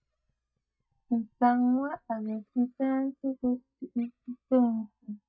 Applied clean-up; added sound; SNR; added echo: neural mask model DeepFilterNet 3.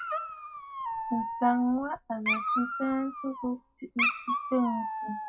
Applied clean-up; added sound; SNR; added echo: none; Dog; 2 dB; reverberation time 0.2 s.